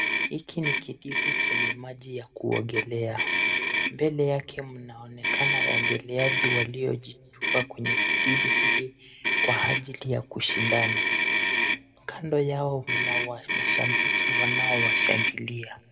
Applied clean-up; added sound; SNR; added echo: none; Motor vehicle (road); -4 dB; reverberation time 1.4 s.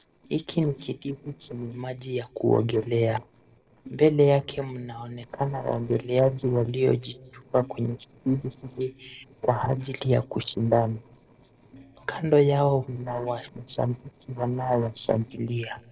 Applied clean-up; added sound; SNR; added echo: neural separator model SepFormer DNS4.